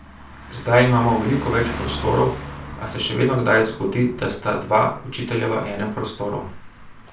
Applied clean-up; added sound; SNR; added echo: none; Car passing by; 13 dB; reverberation time 0.3 s.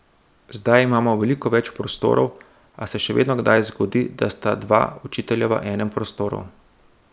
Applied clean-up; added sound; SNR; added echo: none; none; none; none.